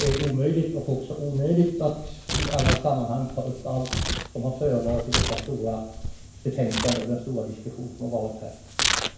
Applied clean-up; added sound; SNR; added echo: none; Tearing; 4 dB; reverberation time 0.7 s.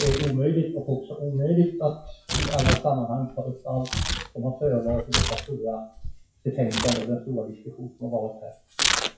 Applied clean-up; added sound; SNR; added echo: classical method WPE with log-MMSE.